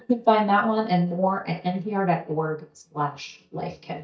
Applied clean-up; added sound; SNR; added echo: neural mask model DeepFilterNet 3.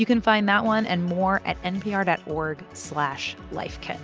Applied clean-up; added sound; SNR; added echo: none; none; none; none.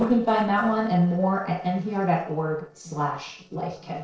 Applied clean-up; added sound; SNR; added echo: neural separator model SepFormer DNS4.